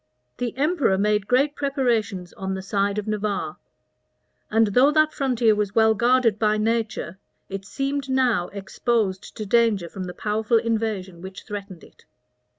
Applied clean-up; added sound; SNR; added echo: none; none; none; none.